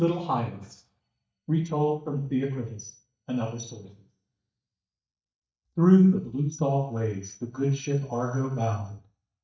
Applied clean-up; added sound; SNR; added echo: neural mask model DeepFilterNet 3.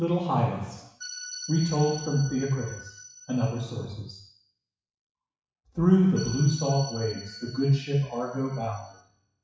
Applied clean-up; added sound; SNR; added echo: classical method WPE with log-MMSE.